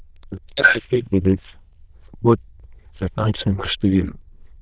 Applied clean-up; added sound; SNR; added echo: neural diffusion model UNIVERSE++.